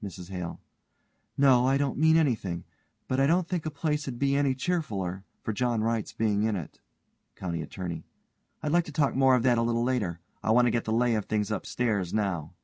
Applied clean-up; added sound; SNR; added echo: none; none; none; none.